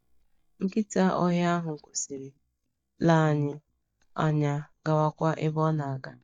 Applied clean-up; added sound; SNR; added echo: neural mask model DeepFilterNet 3.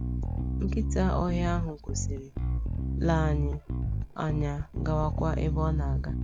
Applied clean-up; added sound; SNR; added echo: none; Bass guitar; -2 dB; none.